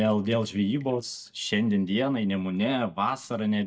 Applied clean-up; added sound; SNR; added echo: neural mask model DeepFilterNet 3.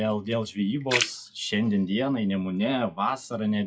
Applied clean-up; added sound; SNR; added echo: classical method WPE with log-MMSE.